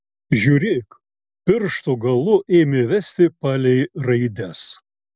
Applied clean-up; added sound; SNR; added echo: none; none; none; none.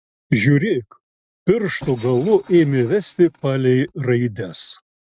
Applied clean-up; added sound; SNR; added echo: neural mask model RNNoise.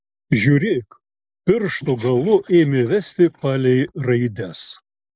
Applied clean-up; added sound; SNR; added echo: neural mask model Resemble Enhance denoiser.